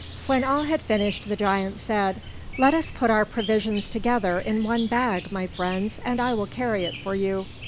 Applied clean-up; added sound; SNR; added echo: none; Chirp, tweet; 12 dB; none.